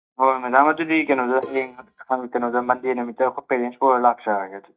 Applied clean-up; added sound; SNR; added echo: neural mask model DeepFilterNet 3.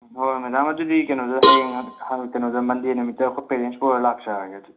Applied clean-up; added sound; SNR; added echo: none; Cowbell; -1 dB; reverberation time 0.4 s.